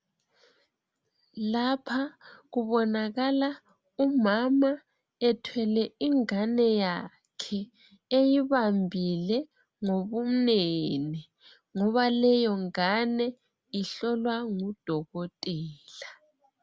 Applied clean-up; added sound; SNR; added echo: none; none; none; none.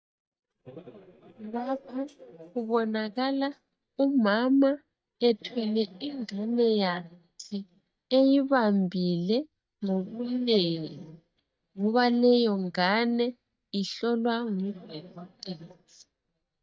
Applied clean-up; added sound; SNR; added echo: neural mask model DeepFilterNet 3.